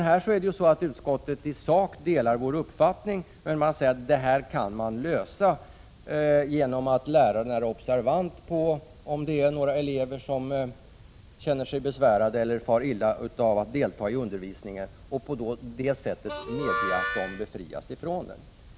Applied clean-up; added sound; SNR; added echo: none; Harmonica; 6 dB; none.